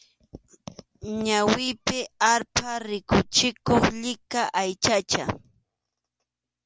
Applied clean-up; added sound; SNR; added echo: none; none; none; none.